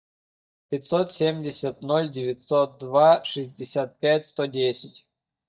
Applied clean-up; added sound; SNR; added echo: neural mask model DeepFilterNet 3.